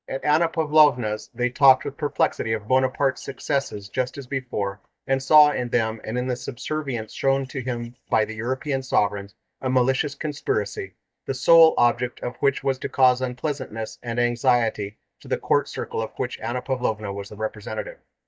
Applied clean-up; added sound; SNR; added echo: neural mask model DeepFilterNet 3.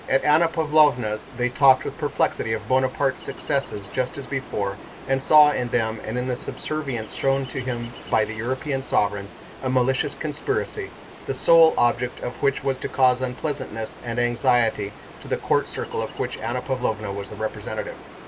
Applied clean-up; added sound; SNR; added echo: none; Ocean; 17 dB; none.